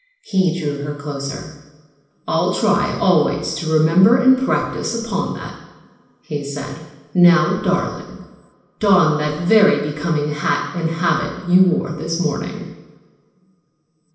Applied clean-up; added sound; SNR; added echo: none; none; none; reverberation time 0.9 s.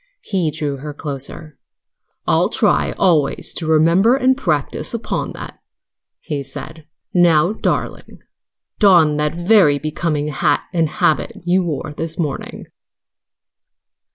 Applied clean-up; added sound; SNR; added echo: none; none; none; none.